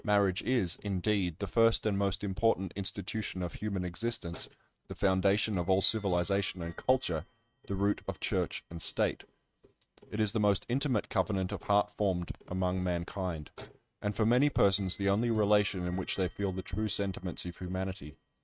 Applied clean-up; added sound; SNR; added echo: neural mask model RNNoise.